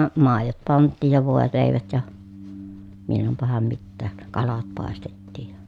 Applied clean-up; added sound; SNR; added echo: none; Organ; 18 dB; none.